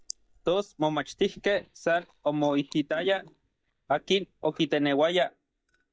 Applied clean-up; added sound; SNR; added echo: neural mask model DeepFilterNet 3.